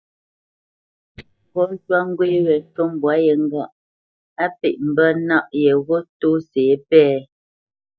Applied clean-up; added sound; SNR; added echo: neural mask model DeepFilterNet 3.